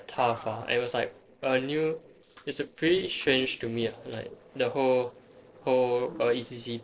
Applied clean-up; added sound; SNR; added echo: neural separator model SepFormer DNS4.